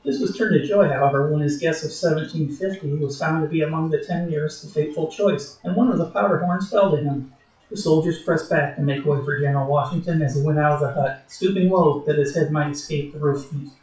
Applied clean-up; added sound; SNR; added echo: classical method WPE with log-MMSE.